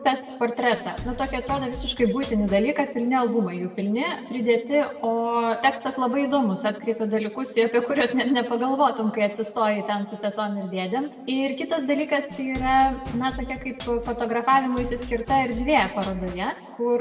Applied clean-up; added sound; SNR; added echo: none; Drum kit; 13 dB; reverberation time 1.1 s.